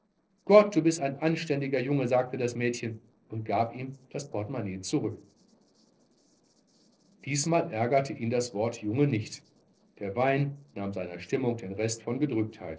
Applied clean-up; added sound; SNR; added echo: neural separator model SepFormer DNS4.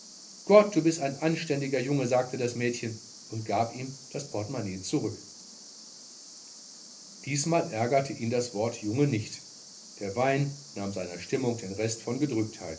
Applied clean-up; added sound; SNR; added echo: none; Cricket; 18 dB; reverberation time 0.3 s.